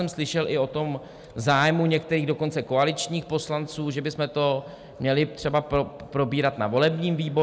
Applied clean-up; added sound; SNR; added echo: none; none; none; none.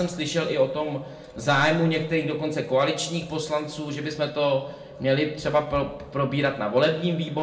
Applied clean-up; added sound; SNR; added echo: none; none; none; reverberation time 0.6 s.